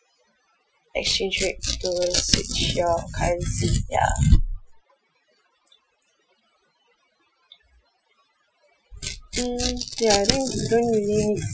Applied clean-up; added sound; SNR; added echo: classical method Wiener filter.